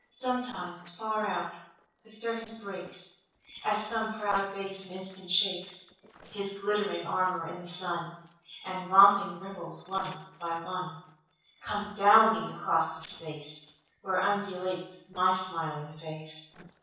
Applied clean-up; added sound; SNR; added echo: neural separator model SepFormer DNS4.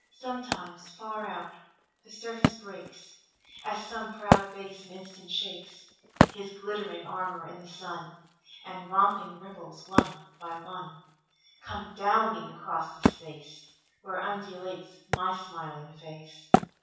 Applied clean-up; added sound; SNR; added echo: none; Wood; -3 dB; reverberation time 0.7 s.